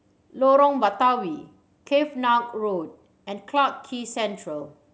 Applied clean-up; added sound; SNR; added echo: none; none; none; none.